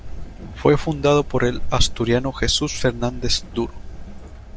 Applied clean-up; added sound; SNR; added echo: none; Train; 18 dB; none.